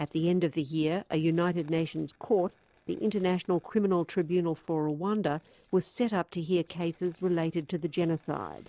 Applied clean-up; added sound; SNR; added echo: neural separator model SepFormer DNS4.